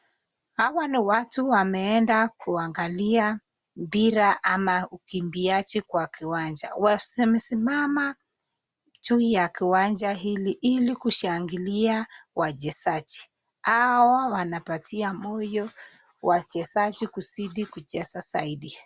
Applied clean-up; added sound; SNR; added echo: none; none; none; none.